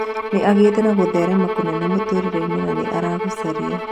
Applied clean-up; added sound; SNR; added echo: none; Bowed string instrument; 5 dB; none.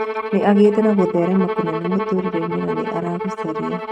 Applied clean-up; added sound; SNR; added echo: neural mask model RNNoise.